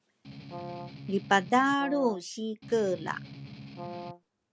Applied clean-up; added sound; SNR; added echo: none; Strum + Brass instrument; 12 dB; none.